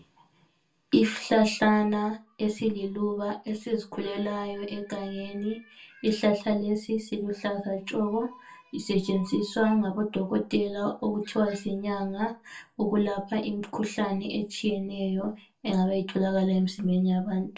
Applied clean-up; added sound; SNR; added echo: none; none; none; reverberation time 0.2 s.